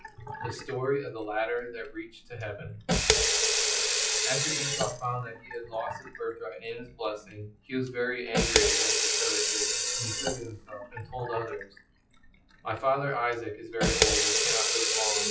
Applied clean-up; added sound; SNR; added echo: classical method WPE with log-MMSE.